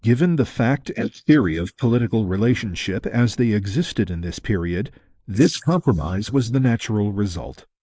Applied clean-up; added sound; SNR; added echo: neural mask model Resemble Enhance denoiser.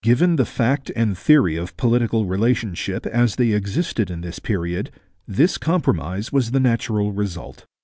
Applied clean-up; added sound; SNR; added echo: none; none; none; none.